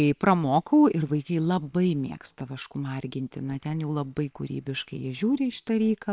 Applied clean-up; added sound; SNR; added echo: neural separator model SepFormer WHAM!.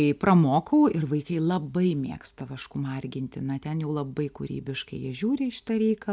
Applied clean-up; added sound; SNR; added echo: none; none; none; none.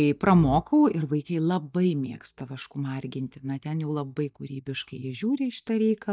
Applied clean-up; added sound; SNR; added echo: neural mask model DeepFilterNet 3.